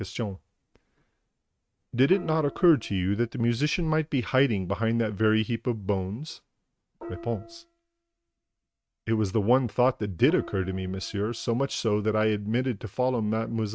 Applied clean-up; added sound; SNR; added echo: neural mask model RNNoise.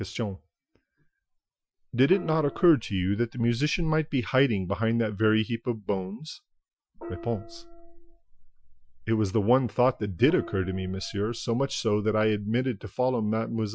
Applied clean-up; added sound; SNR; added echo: classical method Wiener filter.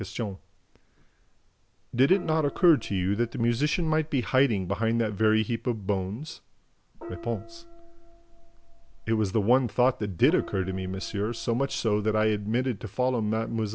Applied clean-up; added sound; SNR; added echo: none; Gong; 15 dB; none.